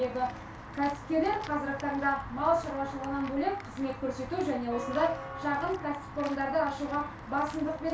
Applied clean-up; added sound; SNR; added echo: none; Walk, footsteps / Bell; 11 dB; reverberation time 0.3 s.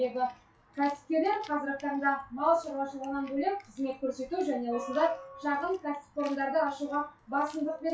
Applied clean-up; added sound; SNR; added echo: classical method WPE with log-MMSE.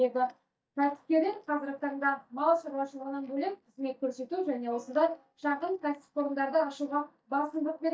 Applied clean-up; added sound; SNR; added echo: neural mask model DeepFilterNet 3.